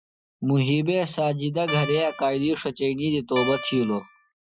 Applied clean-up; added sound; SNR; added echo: classical method Wiener filter.